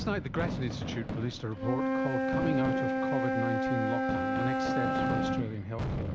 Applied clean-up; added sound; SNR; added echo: none; Fireworks + Wind instrument, woodwind instrument; -5 dB; none.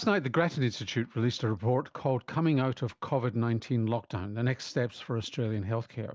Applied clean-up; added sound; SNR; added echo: none; none; none; none.